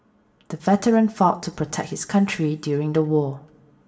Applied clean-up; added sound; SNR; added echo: none; none; none; reverberation time 0.5 s.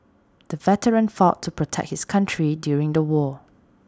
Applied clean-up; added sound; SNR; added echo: none; none; none; none.